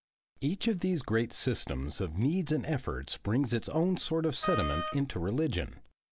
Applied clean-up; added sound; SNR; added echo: none; Wind instrument, woodwind instrument; 6 dB; none.